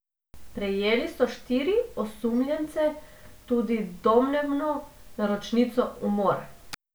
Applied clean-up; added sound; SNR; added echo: none; none; none; none.